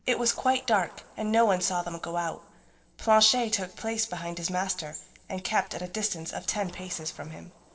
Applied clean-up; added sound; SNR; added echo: neural separator model SepFormer DNS4.